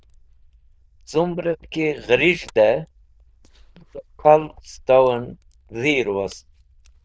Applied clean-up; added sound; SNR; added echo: neural diffusion model UNIVERSE++.